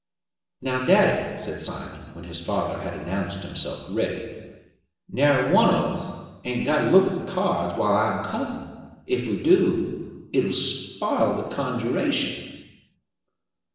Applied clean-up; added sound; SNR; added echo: none; none; none; reverberation time 1.2 s.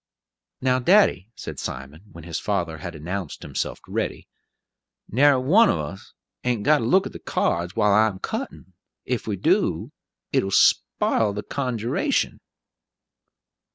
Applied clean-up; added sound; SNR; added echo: none; none; none; none.